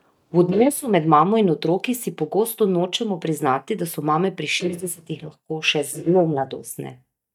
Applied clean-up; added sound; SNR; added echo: neural mask model DeepFilterNet 3.